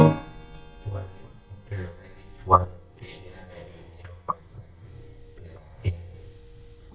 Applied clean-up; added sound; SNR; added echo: neural mask model DeepFilterNet 3.